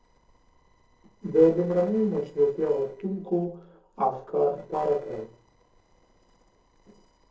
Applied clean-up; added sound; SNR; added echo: neural separator model SepFormer DNS4.